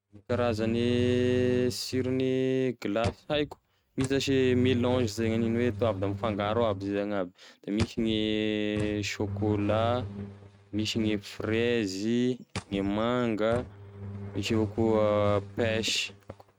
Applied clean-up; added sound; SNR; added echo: neural mask model RNNoise.